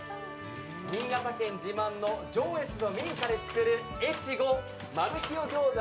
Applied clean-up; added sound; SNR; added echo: none; none; none; none.